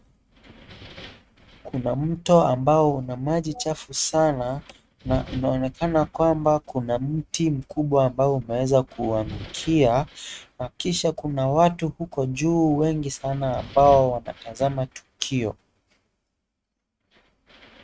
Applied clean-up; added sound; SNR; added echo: neural mask model RNNoise.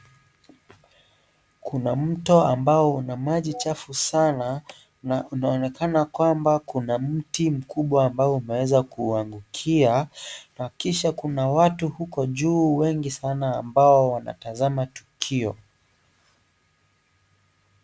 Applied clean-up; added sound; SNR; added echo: none; none; none; none.